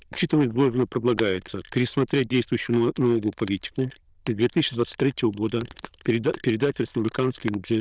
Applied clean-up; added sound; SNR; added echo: neural diffusion model UNIVERSE++.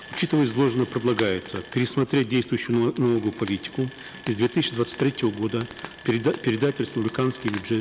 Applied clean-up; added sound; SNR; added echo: none; Frying (food); 17 dB; none.